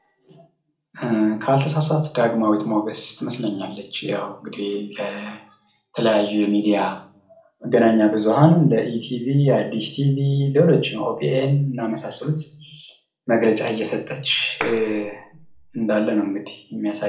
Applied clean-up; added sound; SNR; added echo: neural separator model SepFormer DNS4.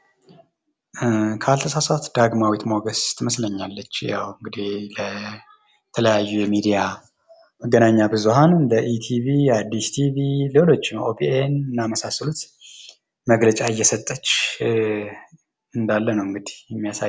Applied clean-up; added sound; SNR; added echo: none; none; none; none.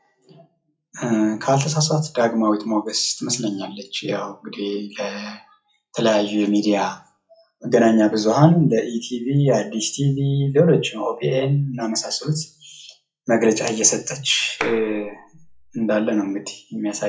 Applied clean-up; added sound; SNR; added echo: classical method WPE with log-MMSE.